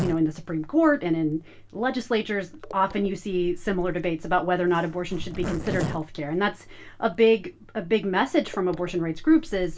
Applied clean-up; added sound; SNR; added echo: none; Zipper (clothing); 12 dB; reverberation time 0.2 s.